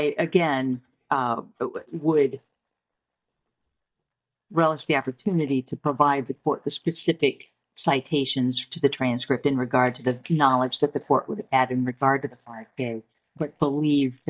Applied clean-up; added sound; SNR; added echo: neural mask model DeepFilterNet 3.